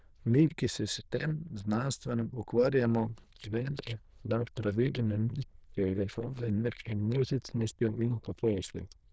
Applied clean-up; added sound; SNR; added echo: neural diffusion model UNIVERSE++.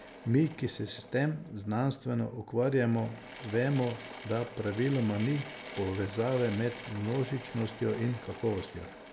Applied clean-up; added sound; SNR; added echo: none; Drill / Mechanisms; 14 dB; none.